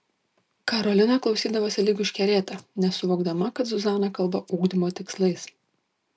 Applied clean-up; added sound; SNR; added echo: none; none; none; none.